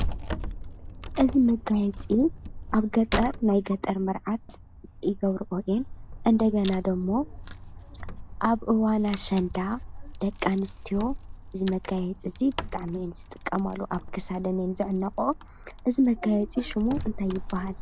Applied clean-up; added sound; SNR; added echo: none; Wood; 9 dB; none.